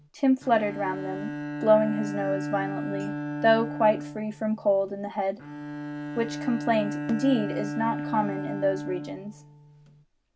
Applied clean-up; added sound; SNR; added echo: none; Bowed string instrument; 7 dB; reverberation time 0.2 s.